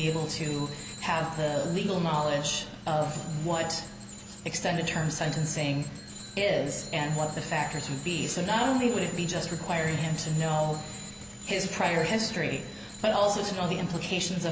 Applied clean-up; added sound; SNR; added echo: none; Bicycle bell; 15 dB; none.